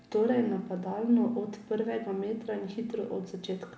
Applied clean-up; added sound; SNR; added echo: none; none; none; none.